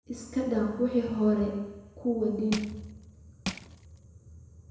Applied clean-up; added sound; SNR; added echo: none; Crushing; 8 dB; reverberation time 1.0 s.